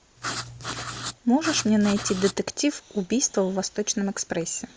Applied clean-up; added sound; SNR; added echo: none; Writing; 8 dB; none.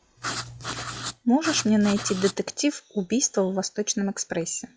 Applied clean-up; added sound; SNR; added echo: classical method log-MMSE.